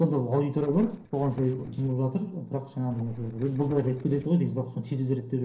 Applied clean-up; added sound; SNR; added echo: neural separator model SepFormer DNS4.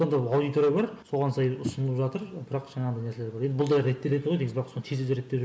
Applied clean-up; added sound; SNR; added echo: none; none; none; none.